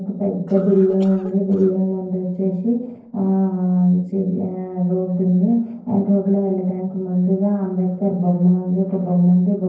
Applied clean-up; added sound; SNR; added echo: neural separator model SepFormer DNS4.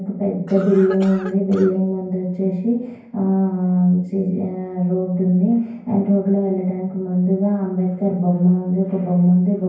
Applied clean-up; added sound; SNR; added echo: none; Cough; 18 dB; reverberation time 0.9 s.